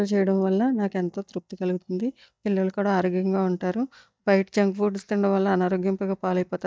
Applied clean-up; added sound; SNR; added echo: neural mask model DeepFilterNet 3.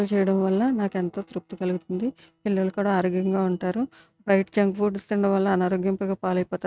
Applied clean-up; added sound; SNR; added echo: neural mask model RNNoise.